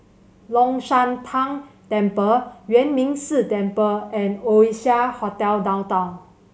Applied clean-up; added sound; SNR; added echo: none; none; none; none.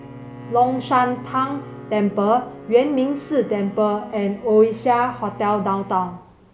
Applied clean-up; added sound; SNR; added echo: none; Alarm / Ocean / Boat, Water vehicle + Bowed string instrument; 17 dB; none.